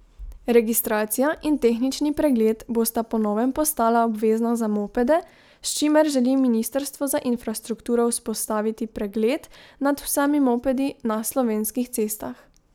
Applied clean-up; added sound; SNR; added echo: none; none; none; none.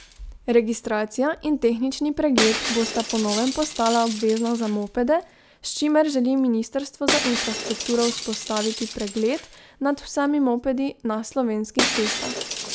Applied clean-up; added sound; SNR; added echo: none; Shatter; 6 dB; none.